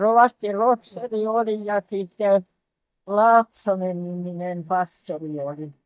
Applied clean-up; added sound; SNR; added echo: neural mask model DeepFilterNet 3.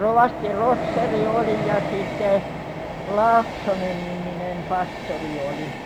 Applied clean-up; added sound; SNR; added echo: none; Train; 5 dB; none.